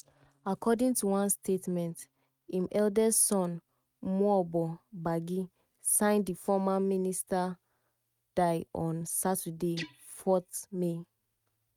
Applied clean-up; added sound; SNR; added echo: neural mask model RNNoise.